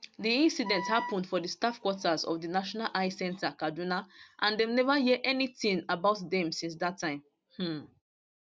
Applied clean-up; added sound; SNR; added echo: none; Wind instrument, woodwind instrument; 7 dB; none.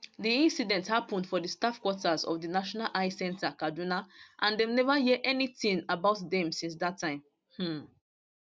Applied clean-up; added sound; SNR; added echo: none; none; none; none.